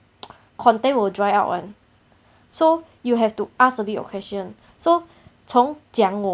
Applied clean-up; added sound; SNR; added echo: none; none; none; none.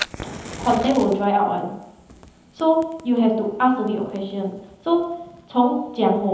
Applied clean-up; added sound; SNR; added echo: none; Fire; 17 dB; reverberation time 0.9 s.